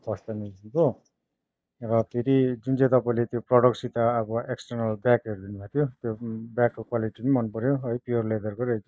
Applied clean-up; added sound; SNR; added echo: neural mask model DeepFilterNet 3.